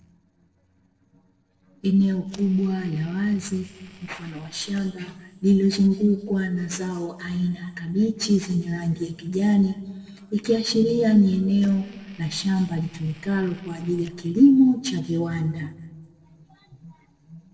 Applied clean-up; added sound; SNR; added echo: neural separator model SepFormer DNS4.